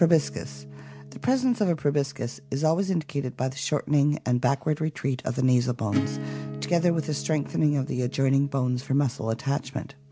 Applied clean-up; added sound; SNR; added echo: none; Acoustic guitar / Strum; 13 dB; none.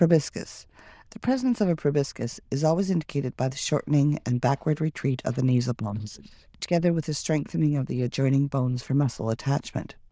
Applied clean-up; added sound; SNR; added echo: neural diffusion model UNIVERSE++.